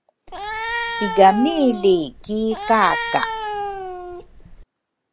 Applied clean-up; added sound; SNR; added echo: none; Cat; 7 dB; none.